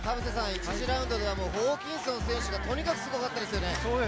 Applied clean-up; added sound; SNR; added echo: none; Slam; 20 dB; none.